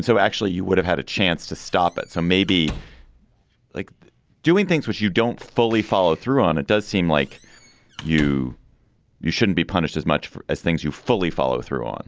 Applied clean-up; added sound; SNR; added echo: none; Squeak / Slam; 17 dB; none.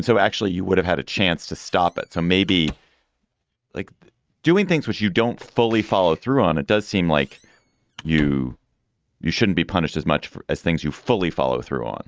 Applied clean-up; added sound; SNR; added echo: neural mask model RNNoise.